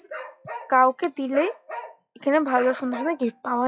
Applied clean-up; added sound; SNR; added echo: classical method log-MMSE.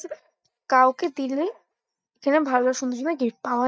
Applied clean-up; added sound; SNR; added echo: neural mask model DeepFilterNet 3.